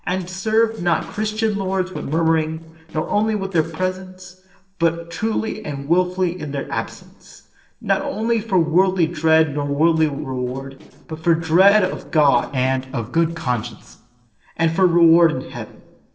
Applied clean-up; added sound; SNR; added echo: neural separator model SepFormer DNS4.